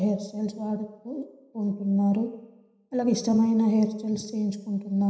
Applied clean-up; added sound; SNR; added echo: none; none; none; reverberation time 0.9 s.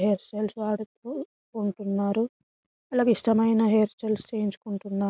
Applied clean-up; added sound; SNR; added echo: none; none; none; none.